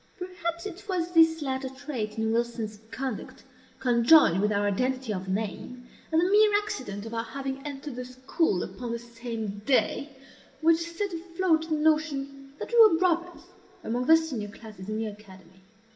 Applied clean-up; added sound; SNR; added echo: none; none; none; reverberation time 2.1 s.